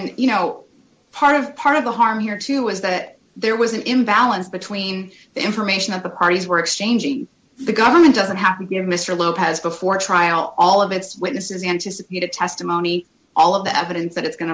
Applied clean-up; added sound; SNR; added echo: none; none; none; none.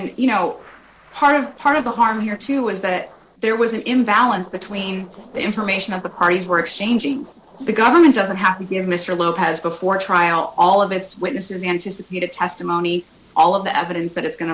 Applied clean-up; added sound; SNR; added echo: neural separator model SepFormer DNS4.